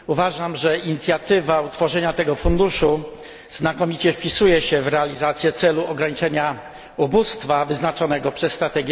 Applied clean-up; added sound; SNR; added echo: none; none; none; none.